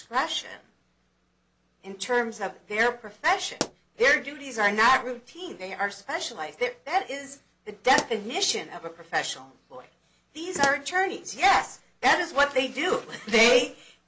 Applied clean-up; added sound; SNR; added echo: none; Explosion; 13 dB; none.